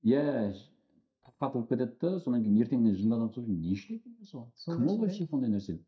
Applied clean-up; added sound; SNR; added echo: neural mask model DeepFilterNet 3.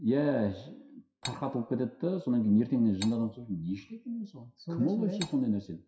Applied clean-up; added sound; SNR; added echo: classical method WPE with log-MMSE.